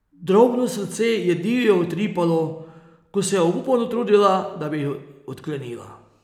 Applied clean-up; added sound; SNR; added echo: none; none; none; none.